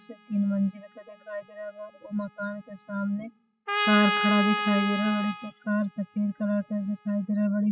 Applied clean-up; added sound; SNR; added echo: classical method spectral subtraction.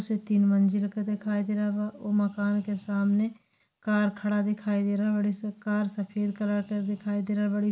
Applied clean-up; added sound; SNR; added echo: none; none; none; none.